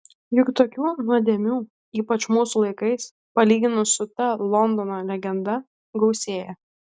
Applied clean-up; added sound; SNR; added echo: none; none; none; none.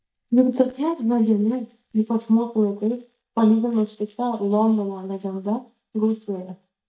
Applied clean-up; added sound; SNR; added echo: neural mask model DeepFilterNet 3.